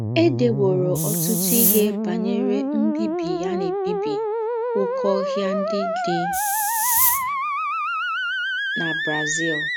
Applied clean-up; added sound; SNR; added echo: none; Musical instrument + Hiss; -3 dB; none.